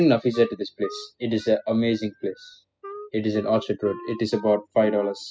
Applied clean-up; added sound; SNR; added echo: classical method spectral subtraction.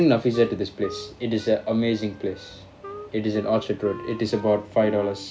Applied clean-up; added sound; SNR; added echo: none; Wind instrument, woodwind instrument; 16 dB; none.